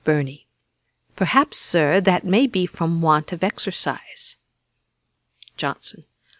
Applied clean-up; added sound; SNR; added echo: none; none; none; none.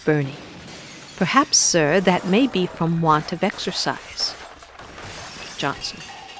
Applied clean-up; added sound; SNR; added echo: none; Shatter; 16 dB; none.